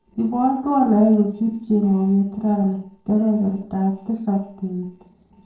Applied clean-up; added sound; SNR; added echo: neural separator model SepFormer DNS4.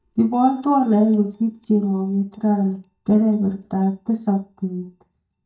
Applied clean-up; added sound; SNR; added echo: neural mask model DeepFilterNet 3.